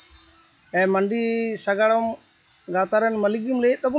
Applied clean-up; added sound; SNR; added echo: classical method log-MMSE.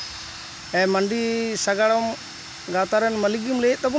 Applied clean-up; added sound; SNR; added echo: none; Domestic sounds, home sounds; 15 dB; none.